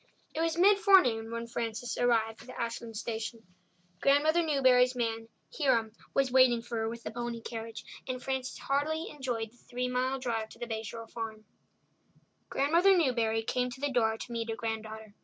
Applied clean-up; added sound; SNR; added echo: none; none; none; none.